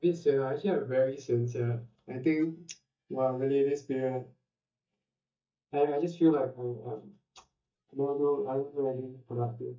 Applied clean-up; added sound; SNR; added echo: neural mask model DeepFilterNet 3.